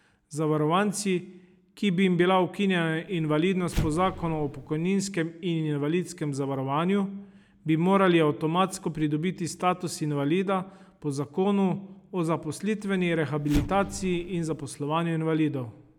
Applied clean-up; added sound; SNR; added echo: none; Explosion; 9 dB; none.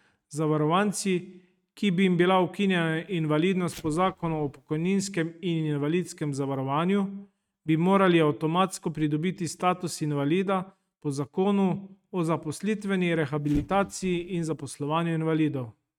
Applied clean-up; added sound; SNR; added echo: neural mask model RNNoise.